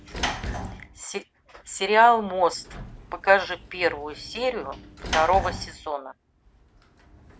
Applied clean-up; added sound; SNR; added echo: none; Sliding door / Slam; 11 dB; none.